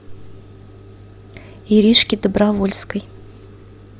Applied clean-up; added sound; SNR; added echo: none; none; none; none.